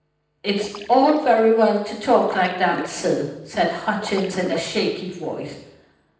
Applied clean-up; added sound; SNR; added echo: neural separator model SepFormer DNS4.